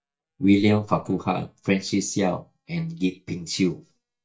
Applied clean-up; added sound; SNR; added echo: neural mask model DeepFilterNet 3.